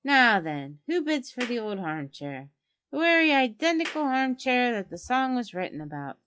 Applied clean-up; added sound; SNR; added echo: classical method log-MMSE.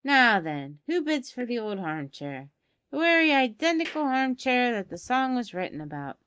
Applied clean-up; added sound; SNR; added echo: neural mask model DeepFilterNet 3.